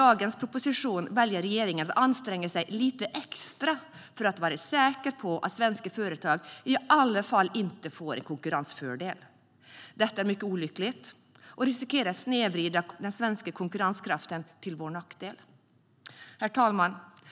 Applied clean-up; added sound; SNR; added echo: none; none; none; none.